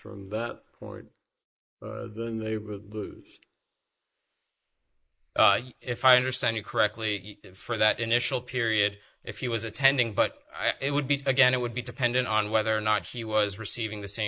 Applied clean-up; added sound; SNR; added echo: neural mask model Resemble Enhance denoiser.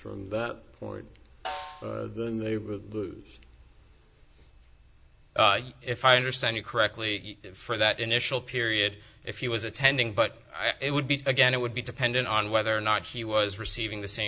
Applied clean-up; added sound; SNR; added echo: none; Snare drum; 16 dB; none.